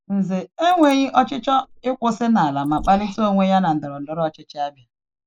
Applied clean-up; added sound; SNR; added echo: neural mask model Resemble Enhance denoiser.